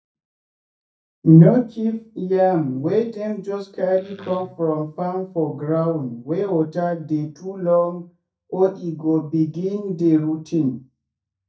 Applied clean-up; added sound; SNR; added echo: neural mask model DeepFilterNet 3.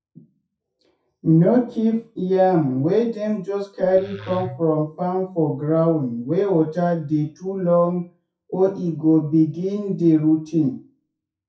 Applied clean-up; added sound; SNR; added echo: classical method WPE with log-MMSE.